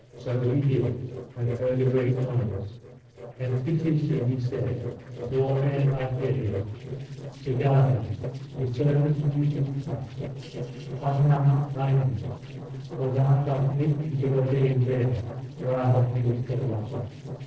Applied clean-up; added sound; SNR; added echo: neural separator model SepFormer DNS4.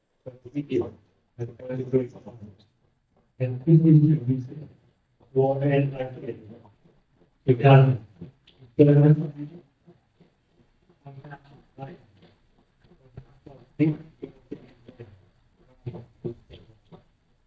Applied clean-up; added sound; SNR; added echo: neural mask model DeepFilterNet 3.